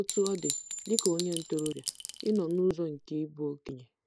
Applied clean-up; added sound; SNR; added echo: none; Chink, clink; 2 dB; none.